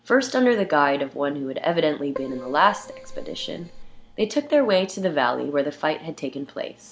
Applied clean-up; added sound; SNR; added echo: none; Keyboard (musical); 14 dB; none.